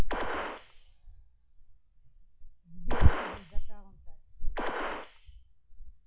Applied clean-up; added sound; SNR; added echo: classical method log-MMSE.